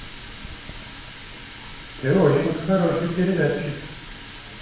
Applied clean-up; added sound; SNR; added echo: none; Water tap, faucet; 14 dB; reverberation time 0.9 s.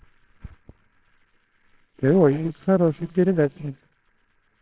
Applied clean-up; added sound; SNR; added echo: neural separator model SepFormer WHAMR!.